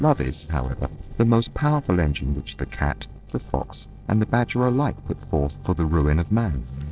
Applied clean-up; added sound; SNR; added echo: neural separator model SepFormer DNS4.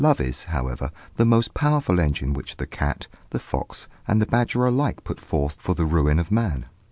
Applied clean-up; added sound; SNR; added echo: none; none; none; none.